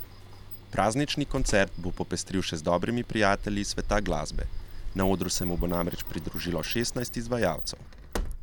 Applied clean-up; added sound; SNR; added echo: none; Sliding door; 5 dB; none.